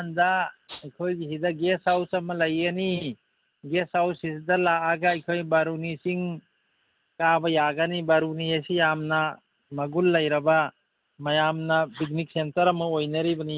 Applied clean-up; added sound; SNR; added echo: none; Rattle (instrument); 18 dB; none.